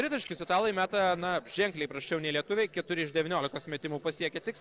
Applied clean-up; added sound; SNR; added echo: neural separator model SepFormer DNS4.